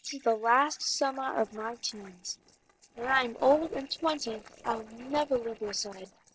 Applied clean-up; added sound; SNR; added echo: neural separator model SepFormer DNS4.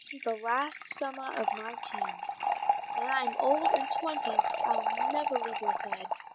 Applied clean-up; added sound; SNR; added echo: none; Fill (with liquid) / Trickle, dribble; -4 dB; none.